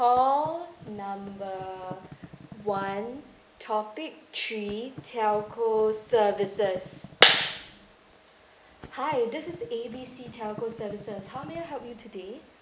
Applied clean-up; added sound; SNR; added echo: none; Thump, thud; 19 dB; none.